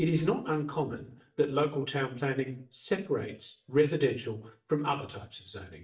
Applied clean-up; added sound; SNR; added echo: neural mask model DeepFilterNet 3.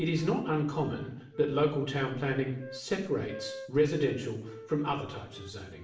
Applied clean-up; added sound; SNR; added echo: none; Wind instrument, woodwind instrument; 17 dB; reverberation time 0.6 s.